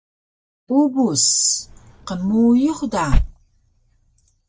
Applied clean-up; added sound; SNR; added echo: neural mask model DeepFilterNet 3.